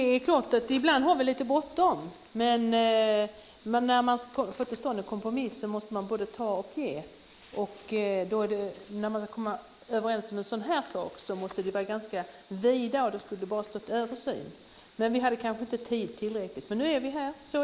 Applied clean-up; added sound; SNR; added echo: neural mask model Resemble Enhance denoiser.